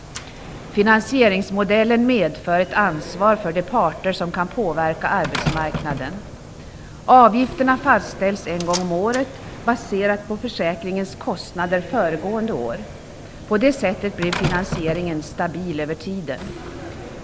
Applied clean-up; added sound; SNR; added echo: none; Slam; 12 dB; none.